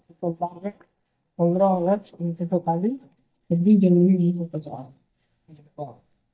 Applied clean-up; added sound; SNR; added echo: neural mask model DeepFilterNet 3.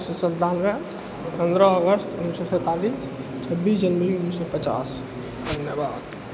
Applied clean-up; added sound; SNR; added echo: none; none; none; none.